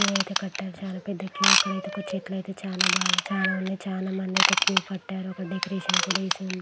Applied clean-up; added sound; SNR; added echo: none; Ratchet, pawl / Tools; -2 dB; none.